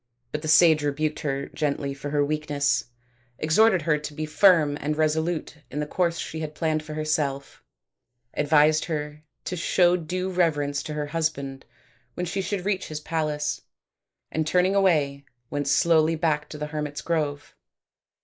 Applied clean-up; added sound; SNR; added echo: neural mask model Resemble Enhance denoiser.